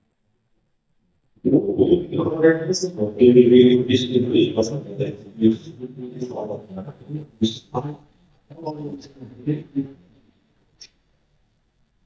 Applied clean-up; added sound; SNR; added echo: neural mask model DeepFilterNet 3.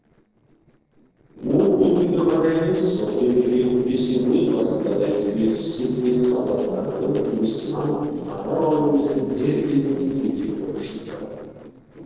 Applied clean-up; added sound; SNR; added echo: neural separator model SepFormer DNS4.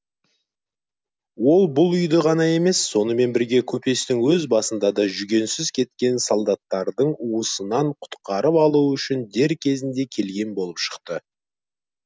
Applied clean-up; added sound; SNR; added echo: none; none; none; none.